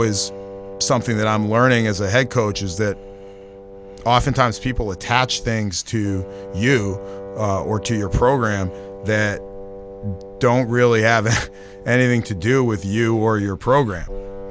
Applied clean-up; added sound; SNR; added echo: none; Wind instrument, woodwind instrument; 15 dB; none.